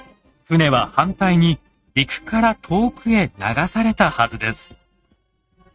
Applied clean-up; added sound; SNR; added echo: neural mask model RNNoise.